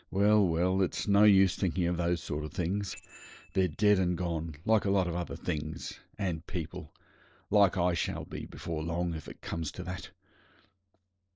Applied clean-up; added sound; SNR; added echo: neural separator model SepFormer DNS4.